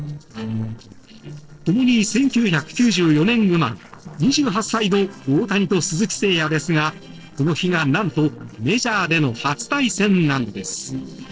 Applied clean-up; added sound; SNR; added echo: neural separator model SepFormer DNS4.